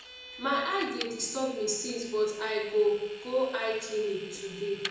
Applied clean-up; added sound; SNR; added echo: none; Vehicle; 14 dB; reverberation time 0.9 s.